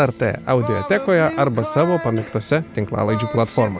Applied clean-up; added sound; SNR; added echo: none; none; none; none.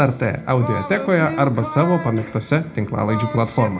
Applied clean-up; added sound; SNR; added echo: none; none; none; reverberation time 0.2 s.